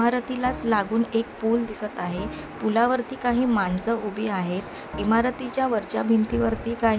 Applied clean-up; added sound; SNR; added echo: none; Bowed string instrument; 17 dB; none.